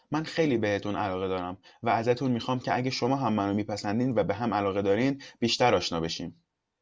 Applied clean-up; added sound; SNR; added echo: none; none; none; none.